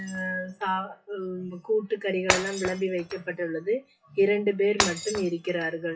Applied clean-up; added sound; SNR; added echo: classical method WPE with log-MMSE.